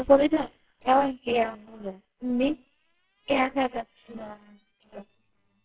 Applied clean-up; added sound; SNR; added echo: neural separator model SepFormer WHAMR!.